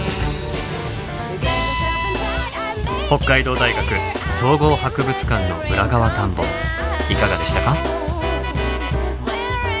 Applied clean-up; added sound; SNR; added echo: none; none; none; none.